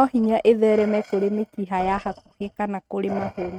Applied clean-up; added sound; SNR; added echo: neural mask model RNNoise.